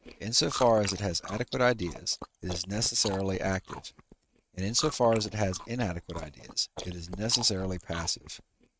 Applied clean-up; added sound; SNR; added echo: neural mask model RNNoise.